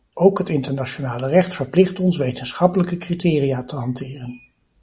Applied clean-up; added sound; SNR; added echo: none; none; none; none.